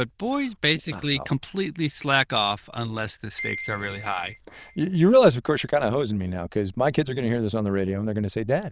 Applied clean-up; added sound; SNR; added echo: neural diffusion model UNIVERSE++.